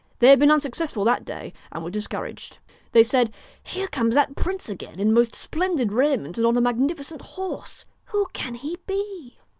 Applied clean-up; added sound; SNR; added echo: none; none; none; none.